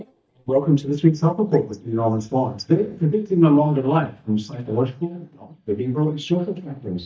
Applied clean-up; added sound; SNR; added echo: neural mask model DeepFilterNet 3.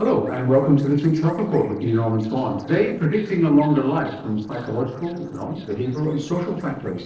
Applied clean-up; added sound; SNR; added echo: neural separator model SepFormer DNS4.